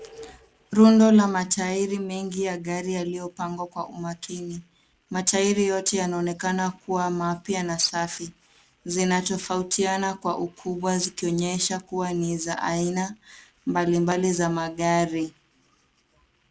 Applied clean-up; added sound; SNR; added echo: none; none; none; none.